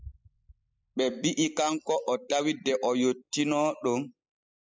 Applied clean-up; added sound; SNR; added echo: classical method spectral subtraction.